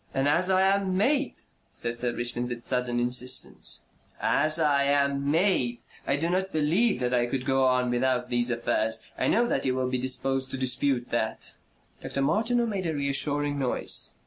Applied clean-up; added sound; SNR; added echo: none; none; none; none.